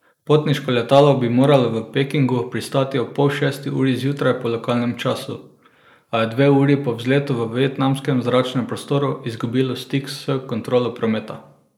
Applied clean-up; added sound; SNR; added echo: neural mask model Resemble Enhance denoiser.